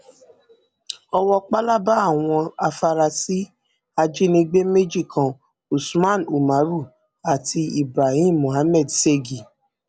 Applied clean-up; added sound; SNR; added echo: none; none; none; none.